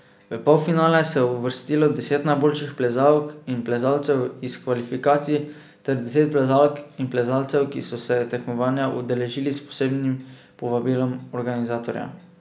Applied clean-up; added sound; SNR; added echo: none; none; none; none.